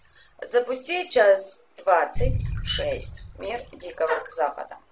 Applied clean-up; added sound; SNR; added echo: none; Boom; 7 dB; none.